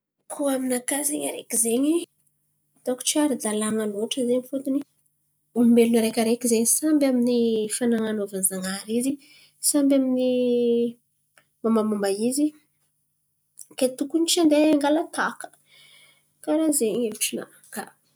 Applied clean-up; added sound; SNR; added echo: none; none; none; none.